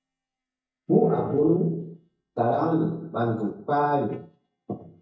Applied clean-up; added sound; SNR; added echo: neural mask model DeepFilterNet 3.